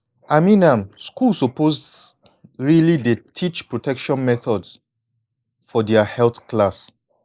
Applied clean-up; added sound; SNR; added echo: neural mask model Resemble Enhance denoiser.